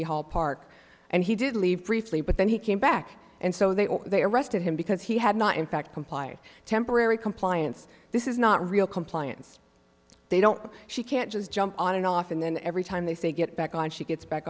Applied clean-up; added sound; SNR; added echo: none; none; none; none.